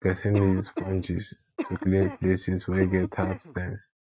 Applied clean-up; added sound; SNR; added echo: neural mask model RNNoise.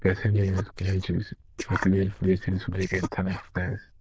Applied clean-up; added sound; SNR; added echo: neural diffusion model UNIVERSE++.